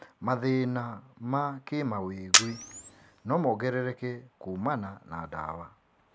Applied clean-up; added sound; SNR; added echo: none; Camera; -3 dB; none.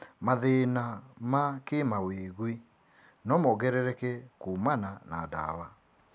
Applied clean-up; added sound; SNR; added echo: none; none; none; none.